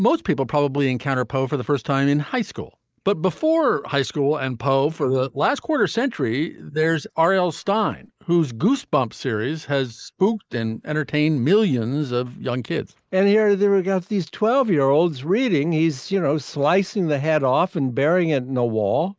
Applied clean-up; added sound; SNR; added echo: neural mask model Resemble Enhance denoiser.